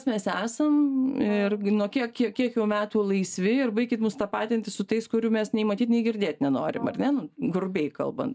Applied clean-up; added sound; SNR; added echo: neural mask model DeepFilterNet 3.